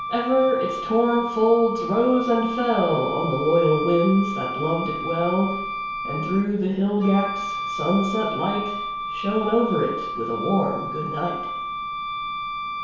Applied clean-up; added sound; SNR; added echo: none; Wind instrument, woodwind instrument; 7 dB; reverberation time 1.0 s.